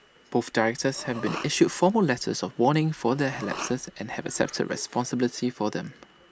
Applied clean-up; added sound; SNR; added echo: none; Respiratory sounds; 15 dB; none.